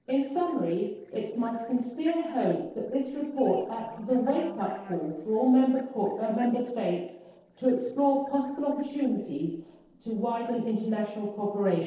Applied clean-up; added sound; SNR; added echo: neural separator model SepFormer DNS4.